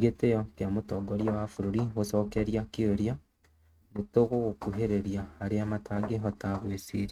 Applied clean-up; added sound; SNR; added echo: neural mask model RNNoise.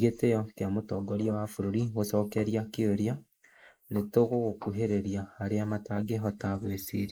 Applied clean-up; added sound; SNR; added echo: neural mask model Resemble Enhance denoiser.